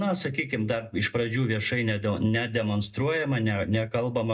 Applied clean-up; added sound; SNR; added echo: none; none; none; reverberation time 0.2 s.